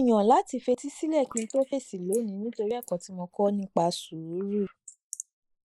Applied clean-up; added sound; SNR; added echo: neural mask model Resemble Enhance denoiser.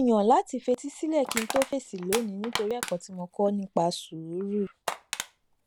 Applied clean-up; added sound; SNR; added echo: none; Crushing; 11 dB; none.